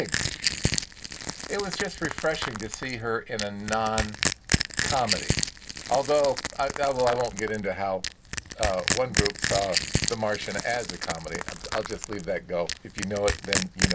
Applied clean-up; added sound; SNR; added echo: none; Crushing; 1 dB; none.